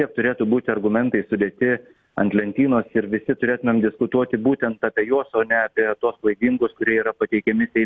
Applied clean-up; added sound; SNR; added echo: none; none; none; none.